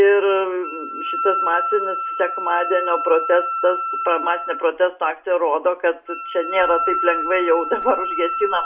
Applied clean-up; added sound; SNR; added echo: none; Wind instrument, woodwind instrument; 5 dB; reverberation time 0.3 s.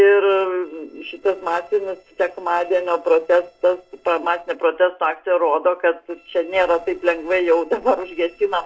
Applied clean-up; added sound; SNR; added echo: neural separator model SepFormer DNS4.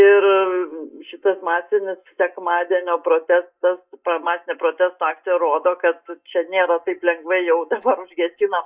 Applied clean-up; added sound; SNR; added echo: neural mask model DeepFilterNet 3.